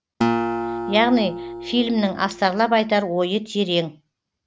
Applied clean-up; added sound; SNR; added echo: none; Acoustic guitar; 6 dB; none.